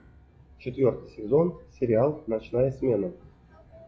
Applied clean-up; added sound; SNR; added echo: classical method log-MMSE.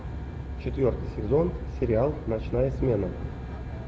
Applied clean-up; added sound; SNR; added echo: none; Aircraft; 5 dB; none.